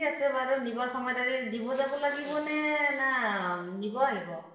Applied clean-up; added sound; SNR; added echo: none; Respiratory sounds; 17 dB; reverberation time 0.9 s.